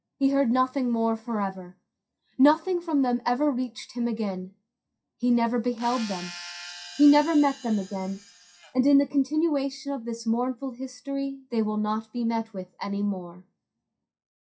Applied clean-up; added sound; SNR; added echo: classical method WPE with log-MMSE.